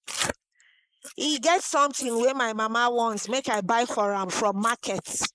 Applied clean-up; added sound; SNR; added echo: neural mask model Resemble Enhance denoiser.